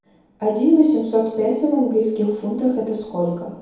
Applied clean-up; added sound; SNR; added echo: none; none; none; reverberation time 1.9 s.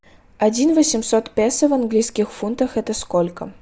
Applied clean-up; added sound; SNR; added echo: none; none; none; none.